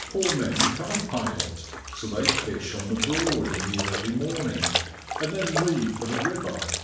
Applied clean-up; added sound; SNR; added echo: none; Trickle, dribble / Splash, splatter; 1 dB; reverberation time 0.7 s.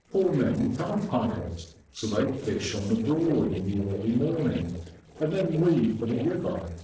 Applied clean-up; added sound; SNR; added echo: neural separator model SepFormer DNS4.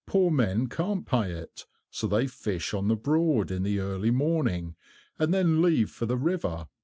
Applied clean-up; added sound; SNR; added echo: none; none; none; none.